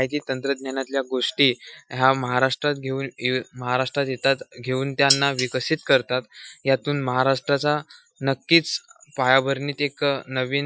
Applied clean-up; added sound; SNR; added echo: classical method Wiener filter.